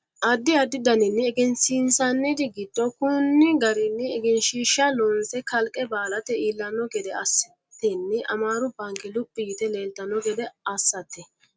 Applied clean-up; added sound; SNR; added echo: none; none; none; none.